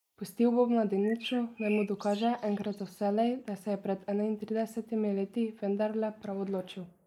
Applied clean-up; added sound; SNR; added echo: neural mask model Resemble Enhance denoiser.